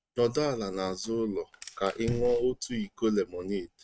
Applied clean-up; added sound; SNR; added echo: neural mask model RNNoise.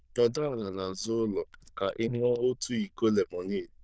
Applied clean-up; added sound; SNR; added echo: neural diffusion model UNIVERSE++.